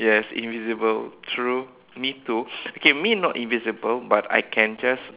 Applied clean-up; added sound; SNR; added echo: none; none; none; none.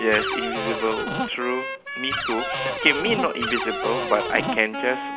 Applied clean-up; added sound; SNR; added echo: none; Cupboard open or close + Wind instrument, woodwind instrument; 3 dB; none.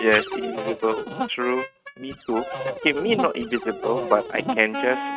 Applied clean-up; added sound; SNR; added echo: neural mask model RNNoise.